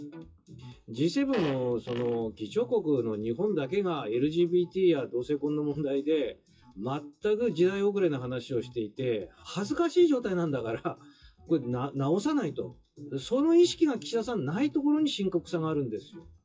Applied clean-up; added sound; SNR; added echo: classical method WPE with log-MMSE.